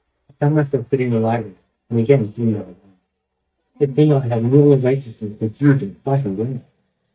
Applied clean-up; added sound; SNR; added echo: neural mask model DeepFilterNet 3.